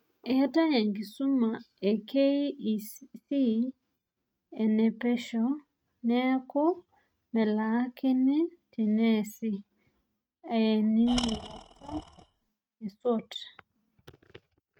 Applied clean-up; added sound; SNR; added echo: neural mask model RNNoise.